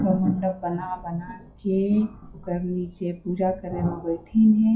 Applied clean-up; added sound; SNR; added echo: classical method WPE with log-MMSE.